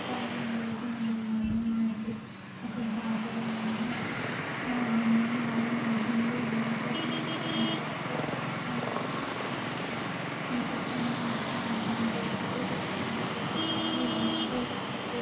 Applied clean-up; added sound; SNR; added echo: none; Traffic noise, roadway noise; 0 dB; reverberation time 0.6 s.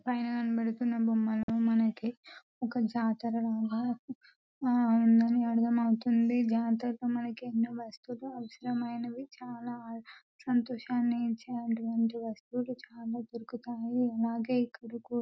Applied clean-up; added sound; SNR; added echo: none; none; none; none.